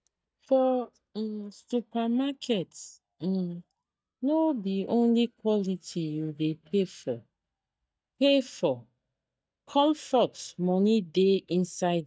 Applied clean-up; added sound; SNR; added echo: neural mask model DeepFilterNet 3.